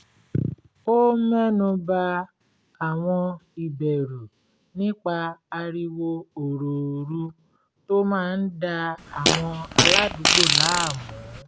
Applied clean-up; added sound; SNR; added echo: none; Fart; -4 dB; none.